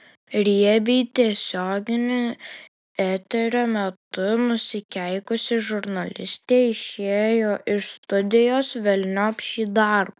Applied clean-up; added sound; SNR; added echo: none; none; none; none.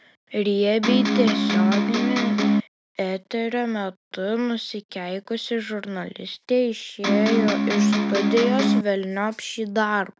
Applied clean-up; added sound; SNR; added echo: none; Electric guitar; -5 dB; none.